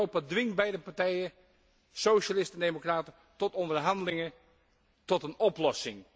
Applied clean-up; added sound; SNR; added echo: none; none; none; none.